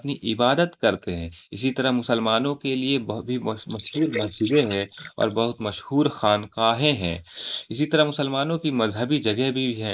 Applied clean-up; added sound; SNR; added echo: neural mask model Resemble Enhance denoiser.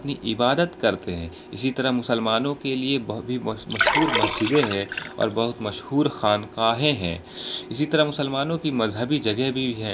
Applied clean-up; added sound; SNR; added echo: none; Liquid; 2 dB; none.